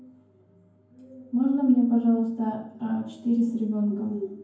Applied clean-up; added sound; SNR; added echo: none; none; none; reverberation time 0.9 s.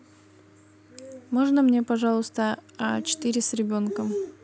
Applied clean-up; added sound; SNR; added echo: none; none; none; none.